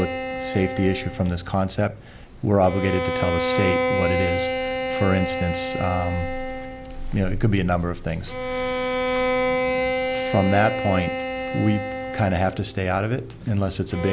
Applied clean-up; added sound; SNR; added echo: none; Bowed string instrument; 3 dB; none.